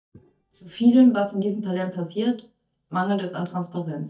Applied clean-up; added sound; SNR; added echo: neural mask model DeepFilterNet 3.